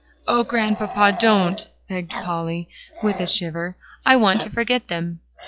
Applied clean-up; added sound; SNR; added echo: classical method log-MMSE.